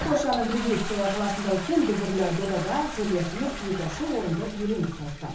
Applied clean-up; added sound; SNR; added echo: none; Toilet flush; 8 dB; reverberation time 0.7 s.